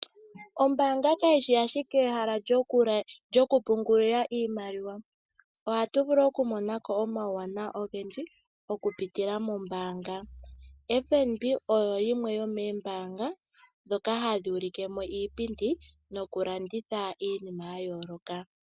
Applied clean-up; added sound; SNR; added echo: none; none; none; none.